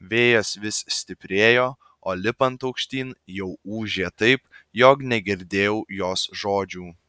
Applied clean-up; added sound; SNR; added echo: none; none; none; none.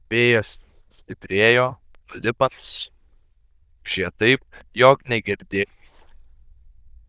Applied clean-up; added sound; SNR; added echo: neural diffusion model UNIVERSE++.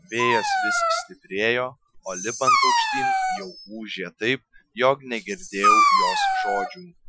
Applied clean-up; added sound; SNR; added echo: classical method Wiener filter.